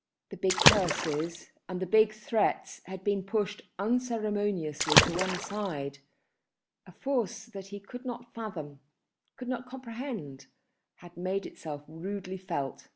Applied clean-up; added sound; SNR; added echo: none; Water / Splash, splatter; -3 dB; none.